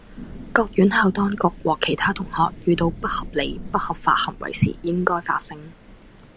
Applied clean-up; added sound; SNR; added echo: none; Thunder / Rain; 15 dB; none.